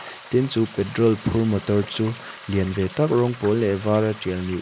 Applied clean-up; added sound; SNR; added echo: none; Frying (food); 18 dB; none.